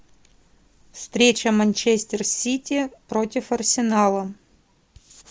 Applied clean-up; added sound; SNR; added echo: none; none; none; none.